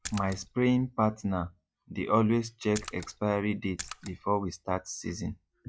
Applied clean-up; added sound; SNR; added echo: classical method log-MMSE.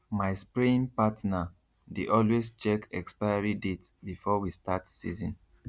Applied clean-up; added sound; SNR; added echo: none; none; none; none.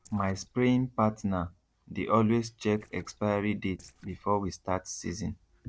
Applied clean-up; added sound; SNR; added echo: neural separator model SepFormer DNS4.